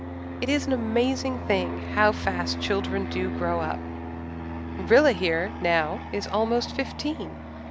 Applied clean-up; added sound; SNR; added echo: none; Fixed-wing aircraft, airplane; 7 dB; none.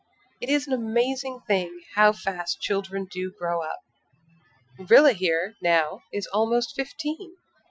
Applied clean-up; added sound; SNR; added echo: classical method Wiener filter.